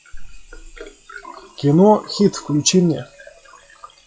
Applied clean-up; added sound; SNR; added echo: classical method log-MMSE.